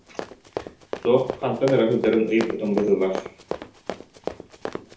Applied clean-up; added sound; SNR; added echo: none; Run; 10 dB; reverberation time 0.5 s.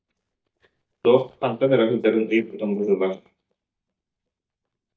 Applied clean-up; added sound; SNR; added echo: neural mask model DeepFilterNet 3.